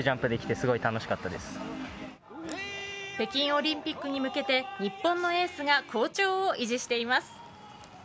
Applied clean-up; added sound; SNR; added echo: none; none; none; none.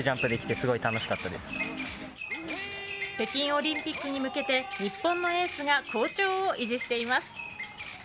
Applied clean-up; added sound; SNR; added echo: none; Bird vocalization, bird call, bird song; 9 dB; none.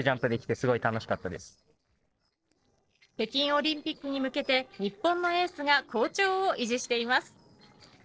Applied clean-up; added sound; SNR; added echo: neural separator model SepFormer DNS4.